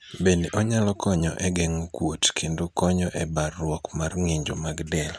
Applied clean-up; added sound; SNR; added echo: none; none; none; none.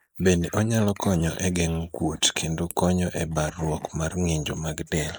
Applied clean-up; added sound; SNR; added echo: neural mask model Resemble Enhance denoiser.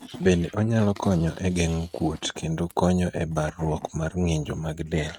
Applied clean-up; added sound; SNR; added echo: neural mask model RNNoise.